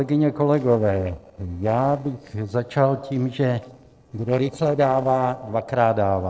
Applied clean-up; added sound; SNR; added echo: neural separator model SepFormer DNS4.